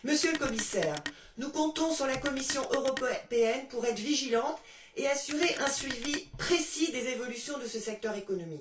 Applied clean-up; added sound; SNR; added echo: none; Telephone; 11 dB; reverberation time 0.3 s.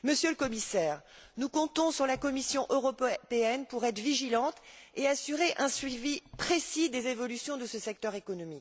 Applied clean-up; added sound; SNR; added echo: none; none; none; none.